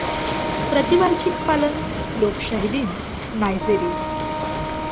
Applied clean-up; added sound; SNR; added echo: none; Wind instrument, woodwind instrument + Waves, surf; 2 dB; none.